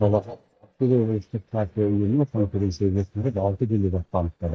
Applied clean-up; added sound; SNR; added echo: neural mask model DeepFilterNet 3.